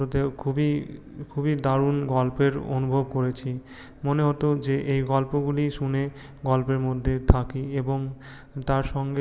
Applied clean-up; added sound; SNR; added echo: none; none; none; none.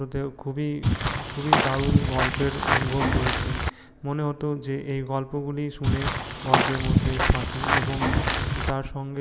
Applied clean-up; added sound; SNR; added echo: none; Walk, footsteps / Bird vocalization, bird call, bird song; -5 dB; none.